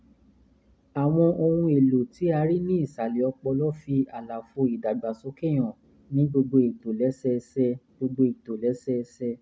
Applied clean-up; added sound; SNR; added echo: none; none; none; none.